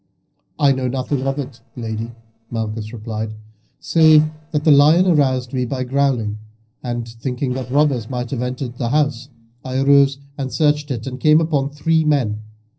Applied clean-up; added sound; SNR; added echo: neural separator model SepFormer DNS4.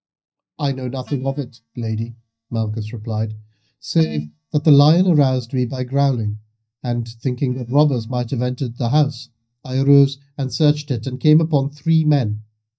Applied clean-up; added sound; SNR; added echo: neural mask model DeepFilterNet 3.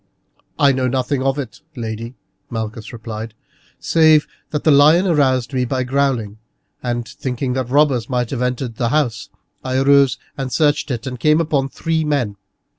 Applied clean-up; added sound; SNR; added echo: none; none; none; none.